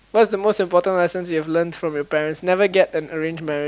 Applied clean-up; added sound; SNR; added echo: none; none; none; none.